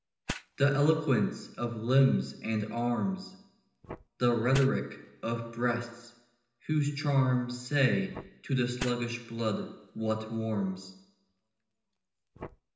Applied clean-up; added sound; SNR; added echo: none; Fire; 18 dB; reverberation time 0.9 s.